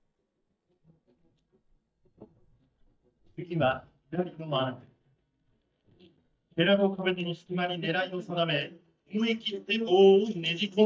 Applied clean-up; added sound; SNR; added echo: neural mask model DeepFilterNet 3.